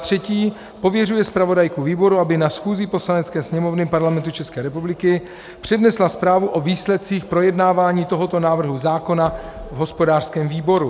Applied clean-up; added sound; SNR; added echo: none; none; none; none.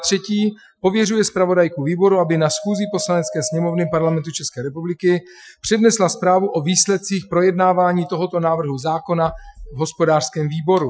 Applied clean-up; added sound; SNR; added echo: classical method Wiener filter.